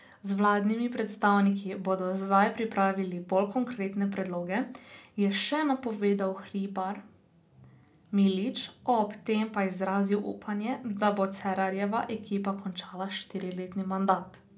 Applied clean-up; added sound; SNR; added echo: none; none; none; none.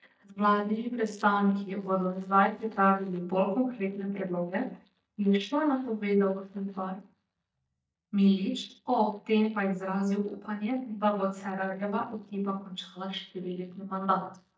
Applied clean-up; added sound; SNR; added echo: neural mask model DeepFilterNet 3.